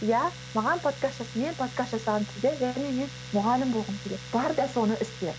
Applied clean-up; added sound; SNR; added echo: none; Domestic sounds, home sounds; 13 dB; none.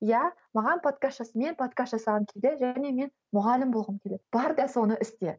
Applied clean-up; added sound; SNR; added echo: none; none; none; none.